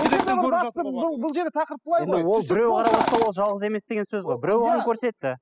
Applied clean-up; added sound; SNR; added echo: classical method spectral subtraction.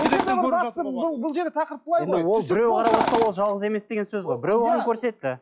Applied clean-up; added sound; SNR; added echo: classical method log-MMSE.